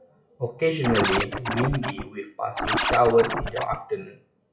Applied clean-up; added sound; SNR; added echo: classical method WPE with log-MMSE.